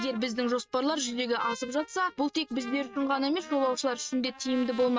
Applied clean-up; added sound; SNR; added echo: neural mask model RNNoise.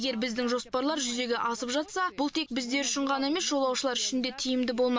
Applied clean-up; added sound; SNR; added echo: none; none; none; none.